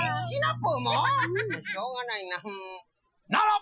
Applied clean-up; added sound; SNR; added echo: classical method Wiener filter.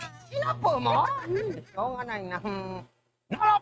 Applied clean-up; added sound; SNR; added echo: neural mask model RNNoise.